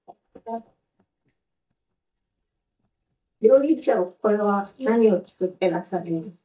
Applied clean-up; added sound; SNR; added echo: neural mask model DeepFilterNet 3.